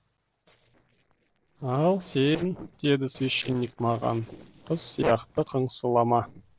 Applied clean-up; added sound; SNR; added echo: neural separator model SepFormer DNS4.